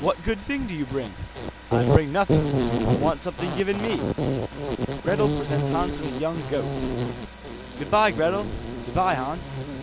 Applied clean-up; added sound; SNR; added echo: none; Insect; 0 dB; none.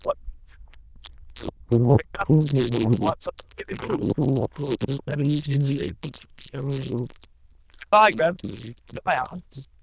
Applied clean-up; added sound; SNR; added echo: neural diffusion model UNIVERSE++.